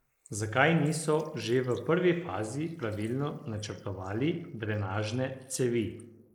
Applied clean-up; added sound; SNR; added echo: neural mask model Resemble Enhance denoiser.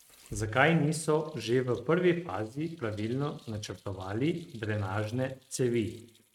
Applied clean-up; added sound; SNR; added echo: neural mask model RNNoise.